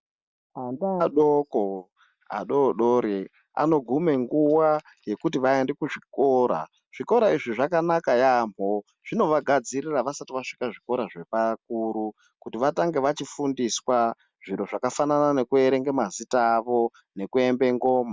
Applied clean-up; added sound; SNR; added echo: none; none; none; none.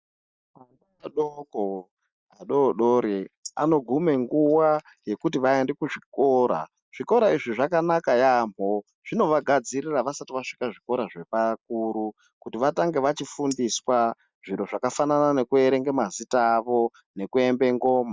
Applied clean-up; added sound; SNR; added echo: neural mask model DeepFilterNet 3.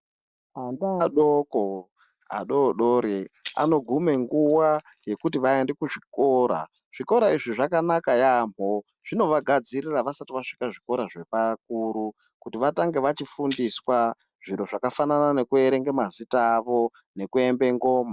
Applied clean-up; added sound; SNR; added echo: neural separator model SepFormer DNS4.